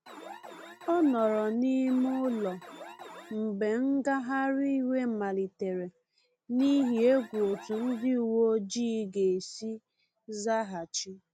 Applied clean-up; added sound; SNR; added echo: none; Alarm; 17 dB; none.